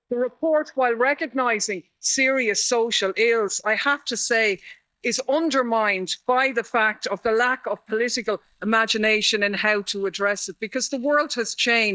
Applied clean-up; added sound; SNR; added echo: neural mask model DeepFilterNet 3.